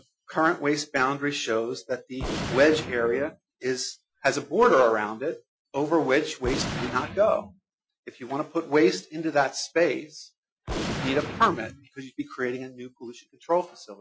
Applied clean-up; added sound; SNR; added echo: classical method Wiener filter.